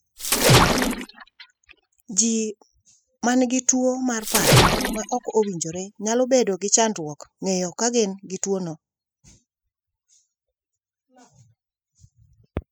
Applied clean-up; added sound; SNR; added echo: classical method spectral subtraction.